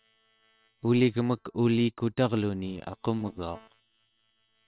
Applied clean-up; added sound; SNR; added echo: neural separator model SepFormer WHAM!.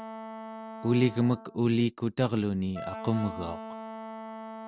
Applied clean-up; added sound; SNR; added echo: none; Wind instrument, woodwind instrument; 12 dB; none.